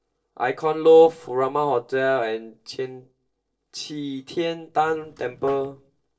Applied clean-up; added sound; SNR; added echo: neural separator model SepFormer DNS4.